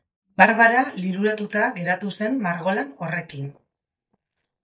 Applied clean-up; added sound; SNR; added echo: neural mask model DeepFilterNet 3.